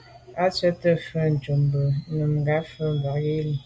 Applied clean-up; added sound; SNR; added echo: none; none; none; none.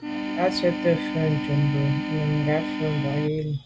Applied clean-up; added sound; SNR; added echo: none; Organ; 4 dB; none.